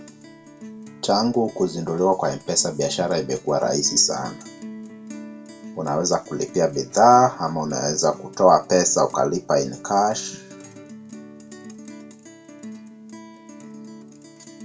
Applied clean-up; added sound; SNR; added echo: none; Guitar; 18 dB; reverberation time 0.2 s.